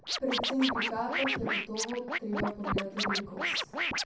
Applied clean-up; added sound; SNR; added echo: none; Scratching (performance technique); -2 dB; reverberation time 0.6 s.